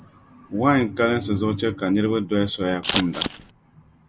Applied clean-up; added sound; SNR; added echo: none; Scissors; 4 dB; none.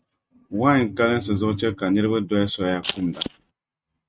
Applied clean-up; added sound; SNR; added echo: neural mask model RNNoise.